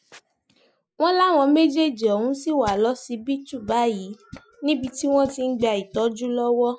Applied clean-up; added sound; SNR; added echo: classical method Wiener filter.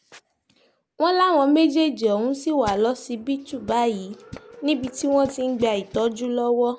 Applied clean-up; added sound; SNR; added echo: none; Tools; 19 dB; none.